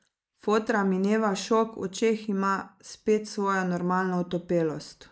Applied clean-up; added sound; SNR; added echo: neural mask model Resemble Enhance denoiser.